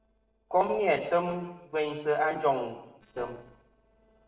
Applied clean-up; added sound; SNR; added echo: neural separator model SepFormer DNS4.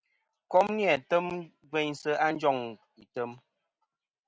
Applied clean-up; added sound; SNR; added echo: none; none; none; none.